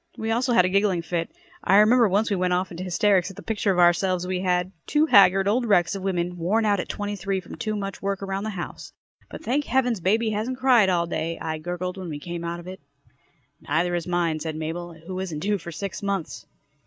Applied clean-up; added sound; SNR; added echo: none; none; none; none.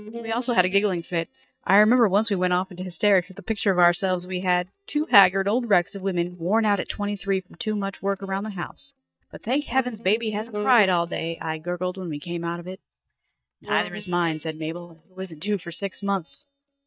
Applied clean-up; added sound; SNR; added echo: neural mask model DeepFilterNet 3.